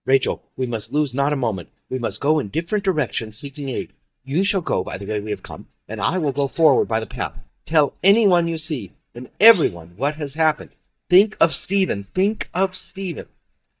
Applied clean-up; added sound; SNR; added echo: neural mask model DeepFilterNet 3.